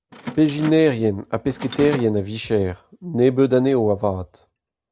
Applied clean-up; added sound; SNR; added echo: none; Mechanisms; 15 dB; none.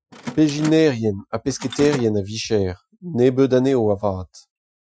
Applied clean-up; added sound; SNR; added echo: classical method Wiener filter.